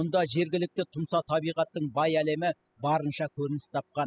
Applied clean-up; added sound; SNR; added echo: classical method spectral subtraction.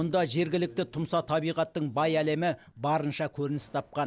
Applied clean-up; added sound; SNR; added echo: none; none; none; none.